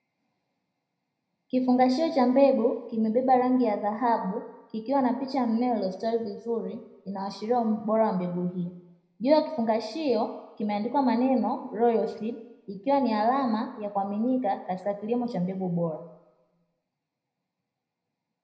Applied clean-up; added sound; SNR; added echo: none; none; none; reverberation time 0.8 s.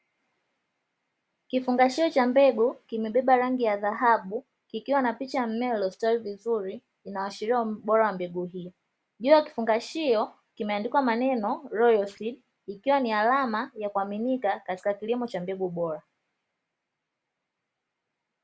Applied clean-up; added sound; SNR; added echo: none; none; none; none.